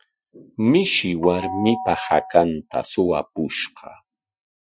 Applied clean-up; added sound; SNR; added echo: classical method Wiener filter.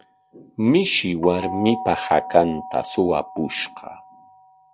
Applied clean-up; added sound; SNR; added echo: none; Doorbell; 13 dB; none.